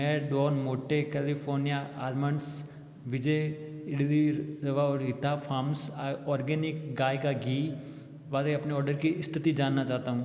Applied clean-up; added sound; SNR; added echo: neural mask model Resemble Enhance denoiser.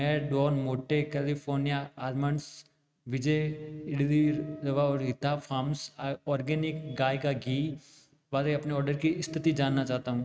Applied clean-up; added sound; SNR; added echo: neural mask model RNNoise.